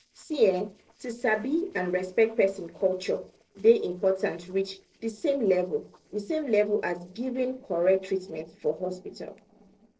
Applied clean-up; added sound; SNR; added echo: neural separator model SepFormer DNS4.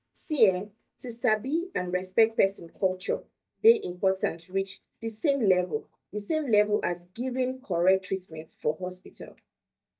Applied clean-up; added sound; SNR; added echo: neural mask model DeepFilterNet 3.